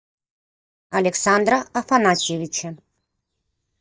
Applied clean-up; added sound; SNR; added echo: neural mask model DeepFilterNet 3.